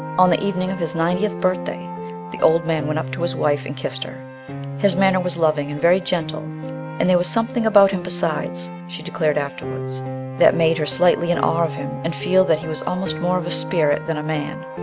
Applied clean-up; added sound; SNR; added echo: none; Piano; 9 dB; none.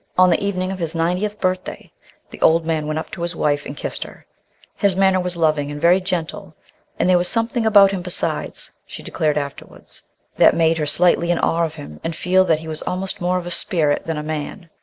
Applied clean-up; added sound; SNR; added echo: none; none; none; none.